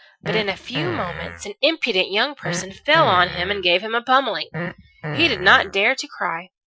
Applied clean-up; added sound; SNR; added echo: classical method Wiener filter.